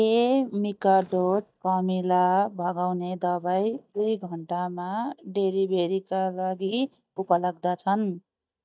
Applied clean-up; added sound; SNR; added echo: neural mask model DeepFilterNet 3.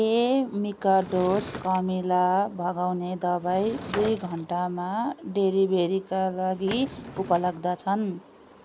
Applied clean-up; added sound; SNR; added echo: none; Sliding door / Wood; 16 dB; none.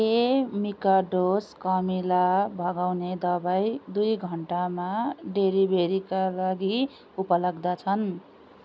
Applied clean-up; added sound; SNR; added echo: none; none; none; none.